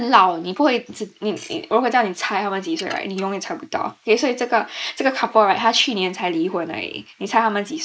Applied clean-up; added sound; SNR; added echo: neural mask model Resemble Enhance denoiser.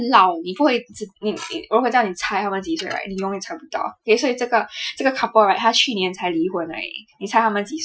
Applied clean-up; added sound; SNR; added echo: classical method Wiener filter.